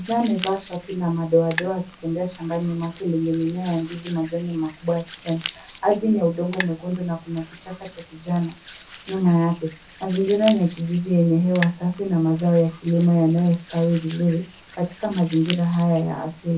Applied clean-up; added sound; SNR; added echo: none; Hands; 13 dB; reverberation time 0.3 s.